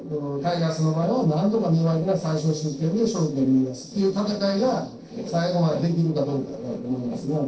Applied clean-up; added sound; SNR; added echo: neural separator model SepFormer DNS4.